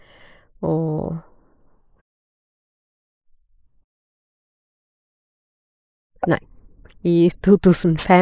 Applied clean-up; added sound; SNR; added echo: neural mask model Resemble Enhance denoiser.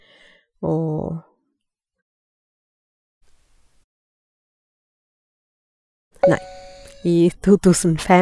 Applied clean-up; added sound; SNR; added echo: classical method Wiener filter.